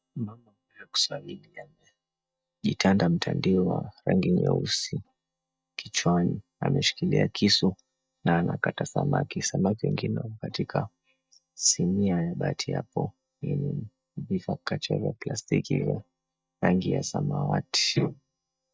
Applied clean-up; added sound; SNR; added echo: neural mask model DeepFilterNet 3.